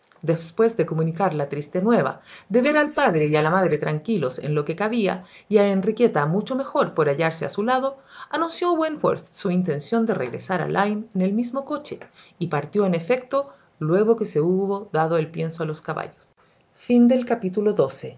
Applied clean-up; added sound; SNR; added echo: neural mask model Resemble Enhance denoiser.